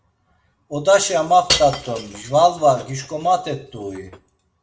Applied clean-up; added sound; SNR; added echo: none; Shatter / Crushing; 9 dB; reverberation time 0.3 s.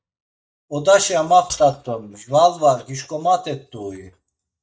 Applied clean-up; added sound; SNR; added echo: neural mask model DeepFilterNet 3.